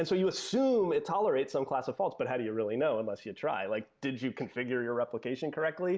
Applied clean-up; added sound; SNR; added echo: none; none; none; none.